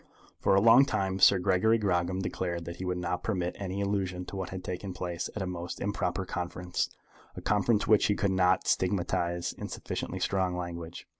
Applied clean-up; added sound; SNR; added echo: none; none; none; none.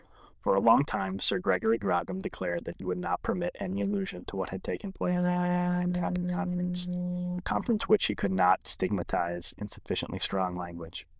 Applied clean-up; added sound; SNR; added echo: neural diffusion model UNIVERSE++.